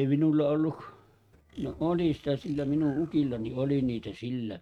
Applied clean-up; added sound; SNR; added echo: neural mask model RNNoise.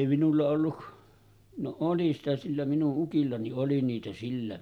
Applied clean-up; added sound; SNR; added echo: none; none; none; none.